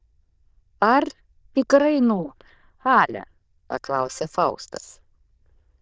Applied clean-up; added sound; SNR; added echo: neural diffusion model UNIVERSE++.